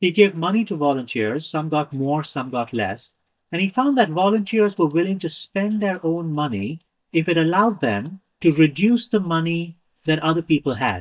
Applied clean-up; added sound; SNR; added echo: neural mask model DeepFilterNet 3.